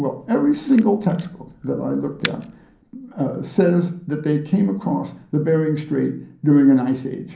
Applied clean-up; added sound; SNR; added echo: none; Camera; 17 dB; reverberation time 0.6 s.